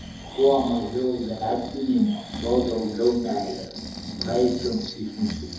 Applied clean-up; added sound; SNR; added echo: none; Breathing; 11 dB; reverberation time 2.6 s.